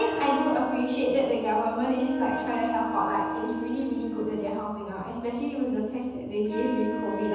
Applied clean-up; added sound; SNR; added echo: none; Wind instrument, woodwind instrument; 8 dB; reverberation time 1.1 s.